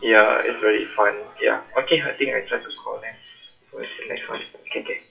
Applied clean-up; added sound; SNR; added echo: classical method WPE with log-MMSE.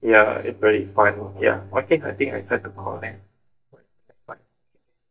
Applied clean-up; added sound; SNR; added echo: neural mask model DeepFilterNet 3.